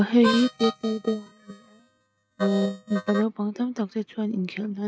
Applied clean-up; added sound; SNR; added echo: neural mask model RNNoise.